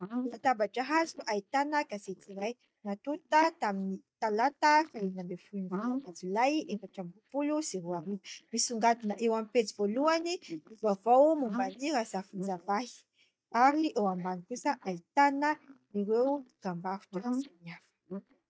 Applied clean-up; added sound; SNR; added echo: neural mask model DeepFilterNet 3.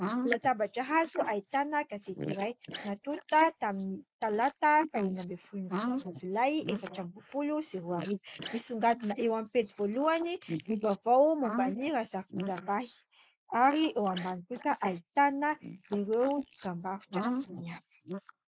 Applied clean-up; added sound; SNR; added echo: neural mask model Resemble Enhance denoiser.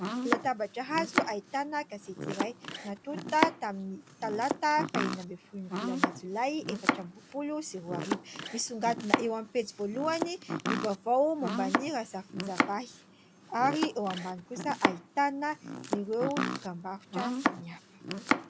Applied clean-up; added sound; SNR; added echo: none; Domestic sounds, home sounds; 1 dB; none.